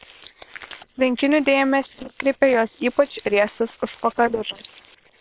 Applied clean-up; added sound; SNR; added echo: neural separator model SepFormer WHAM!.